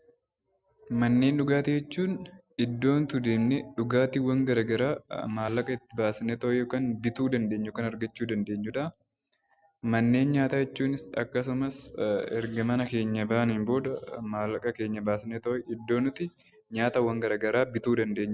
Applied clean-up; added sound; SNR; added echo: none; none; none; none.